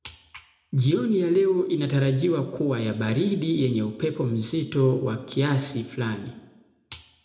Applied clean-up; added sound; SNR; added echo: none; none; none; reverberation time 0.5 s.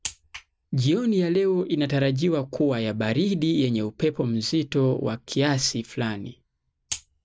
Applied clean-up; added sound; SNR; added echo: none; none; none; none.